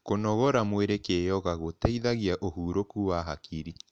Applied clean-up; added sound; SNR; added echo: none; none; none; none.